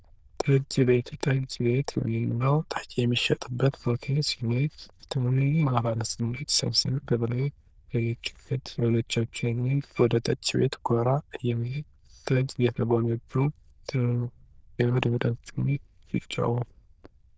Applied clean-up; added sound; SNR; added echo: neural diffusion model UNIVERSE++.